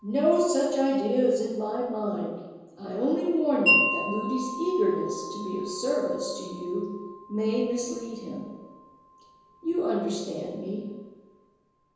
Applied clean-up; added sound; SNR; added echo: none; Wind chime; 7 dB; reverberation time 1.2 s.